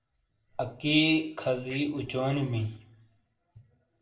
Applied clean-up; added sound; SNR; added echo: neural separator model SepFormer DNS4.